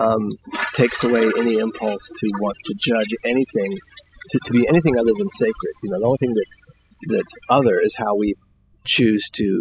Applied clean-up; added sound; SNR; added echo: classical method spectral subtraction.